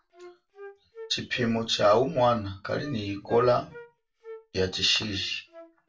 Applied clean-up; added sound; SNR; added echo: none; Wind instrument, woodwind instrument; 18 dB; reverberation time 0.2 s.